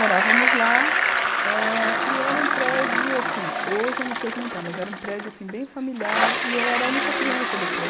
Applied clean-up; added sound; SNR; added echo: none; Bicycle; -5 dB; none.